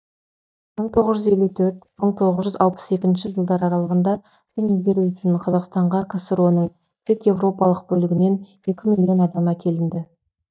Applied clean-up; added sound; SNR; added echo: neural mask model DeepFilterNet 3.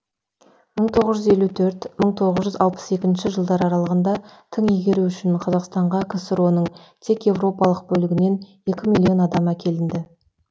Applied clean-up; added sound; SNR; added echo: none; none; none; none.